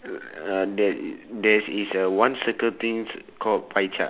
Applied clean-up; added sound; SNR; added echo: none; none; none; none.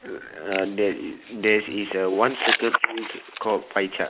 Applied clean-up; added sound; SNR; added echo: neural mask model Resemble Enhance denoiser.